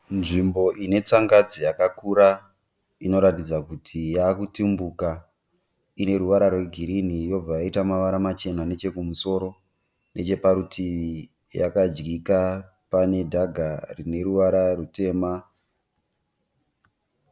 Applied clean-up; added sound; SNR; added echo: none; none; none; none.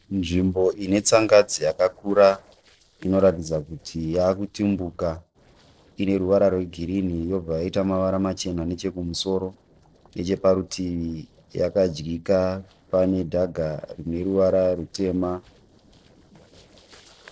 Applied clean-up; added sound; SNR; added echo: neural separator model SepFormer DNS4.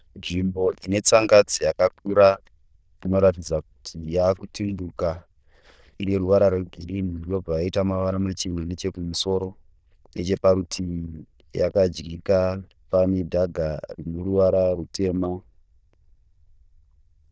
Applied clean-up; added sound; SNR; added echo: neural diffusion model UNIVERSE++.